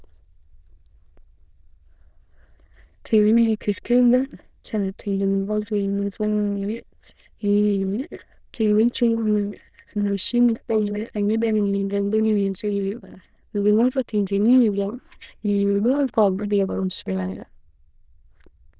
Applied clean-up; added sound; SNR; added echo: neural diffusion model UNIVERSE++.